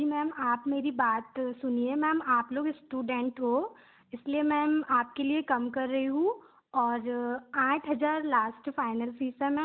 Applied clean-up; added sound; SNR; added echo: none; none; none; none.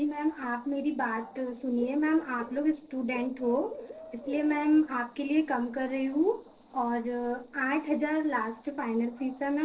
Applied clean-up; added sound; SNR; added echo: neural separator model SepFormer DNS4.